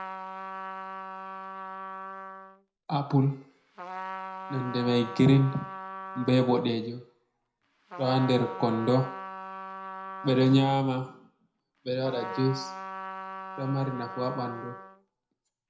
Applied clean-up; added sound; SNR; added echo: none; Trumpet; 11 dB; reverberation time 0.4 s.